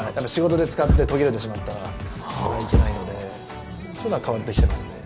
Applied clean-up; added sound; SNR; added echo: none; Thump, thud; 0 dB; none.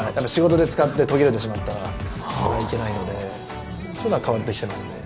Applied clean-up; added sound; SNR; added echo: none; none; none; none.